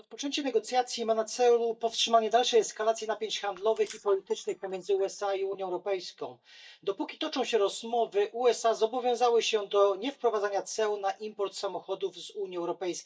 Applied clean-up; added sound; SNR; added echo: neural mask model DeepFilterNet 3.